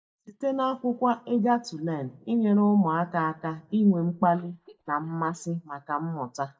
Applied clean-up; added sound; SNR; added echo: neural mask model DeepFilterNet 3.